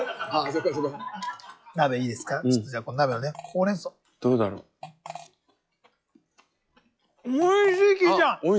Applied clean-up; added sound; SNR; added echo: classical method log-MMSE.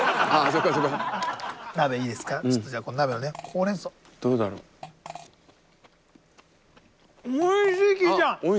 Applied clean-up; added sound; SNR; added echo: none; Fart; 19 dB; none.